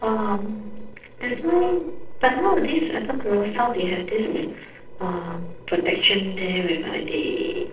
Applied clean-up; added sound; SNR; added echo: neural separator model SepFormer DNS4.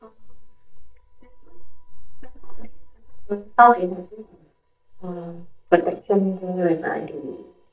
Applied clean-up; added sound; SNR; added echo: neural mask model DeepFilterNet 3.